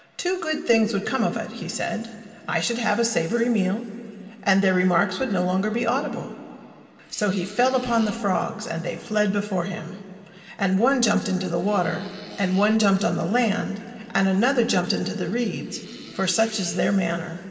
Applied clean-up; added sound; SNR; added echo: none; Fart; 19 dB; reverberation time 2.3 s.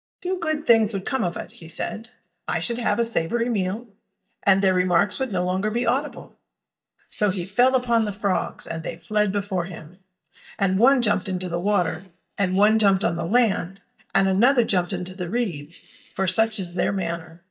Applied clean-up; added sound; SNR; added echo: neural mask model DeepFilterNet 3.